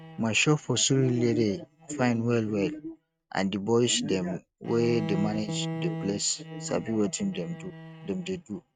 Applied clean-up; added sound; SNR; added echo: neural mask model RNNoise.